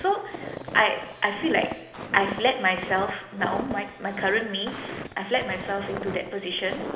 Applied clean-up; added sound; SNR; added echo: none; Walk, footsteps; 10 dB; reverberation time 1.1 s.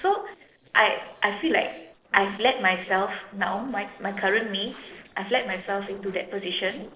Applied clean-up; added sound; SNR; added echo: neural separator model SepFormer DNS4.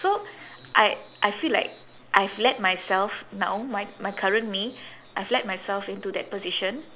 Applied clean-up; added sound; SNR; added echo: none; none; none; none.